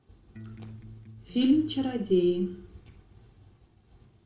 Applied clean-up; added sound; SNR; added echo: none; Electric guitar; 16 dB; reverberation time 0.4 s.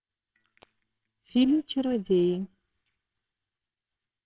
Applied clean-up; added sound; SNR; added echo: neural separator model SepFormer WHAMR!.